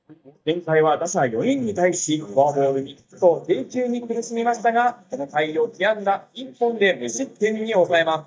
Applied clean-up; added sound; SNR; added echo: neural mask model DeepFilterNet 3.